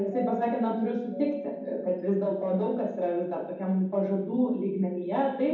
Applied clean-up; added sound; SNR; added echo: none; Doorbell; 11 dB; reverberation time 1.2 s.